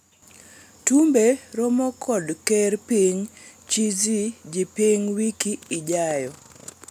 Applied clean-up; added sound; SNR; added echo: none; none; none; none.